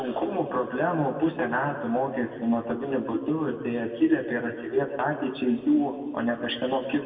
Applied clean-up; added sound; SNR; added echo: none; none; none; reverberation time 2.1 s.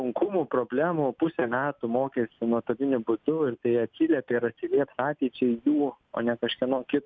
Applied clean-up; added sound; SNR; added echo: none; none; none; none.